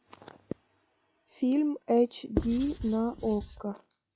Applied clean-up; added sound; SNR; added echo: classical method log-MMSE.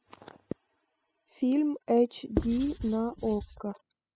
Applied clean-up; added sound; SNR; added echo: classical method spectral subtraction.